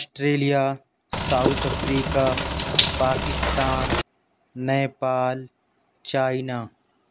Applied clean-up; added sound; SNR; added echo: none; Bathtub (filling or washing); -1 dB; none.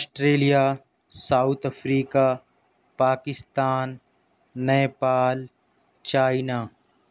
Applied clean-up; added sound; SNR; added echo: none; none; none; none.